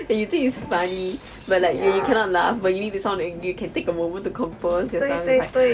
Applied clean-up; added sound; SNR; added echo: none; Shatter + Train; 18 dB; none.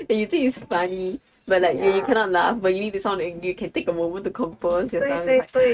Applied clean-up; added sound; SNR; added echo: neural mask model RNNoise.